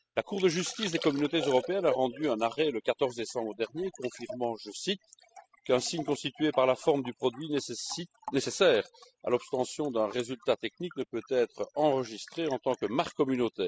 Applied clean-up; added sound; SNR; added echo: classical method spectral subtraction.